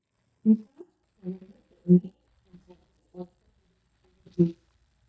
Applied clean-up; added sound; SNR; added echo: neural mask model DeepFilterNet 3.